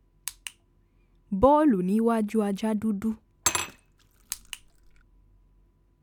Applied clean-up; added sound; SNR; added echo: none; Glass / Liquid; 9 dB; none.